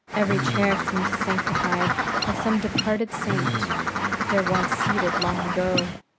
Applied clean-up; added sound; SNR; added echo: none; Bird; -2 dB; none.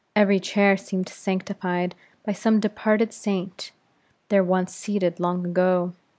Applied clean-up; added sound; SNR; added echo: none; none; none; none.